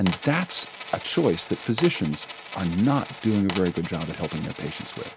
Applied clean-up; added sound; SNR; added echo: none; Coin (dropping); 10 dB; none.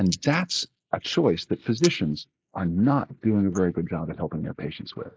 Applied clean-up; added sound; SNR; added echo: neural mask model Resemble Enhance denoiser.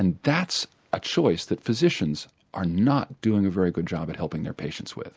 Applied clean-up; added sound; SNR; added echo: none; none; none; none.